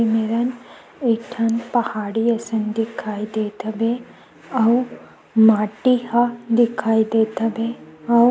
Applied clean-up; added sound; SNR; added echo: none; none; none; none.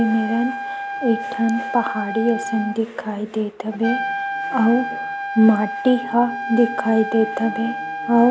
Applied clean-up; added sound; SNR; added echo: none; Trumpet; 7 dB; none.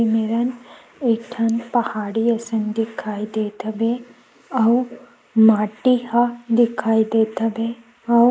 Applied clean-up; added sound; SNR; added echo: neural mask model Resemble Enhance denoiser.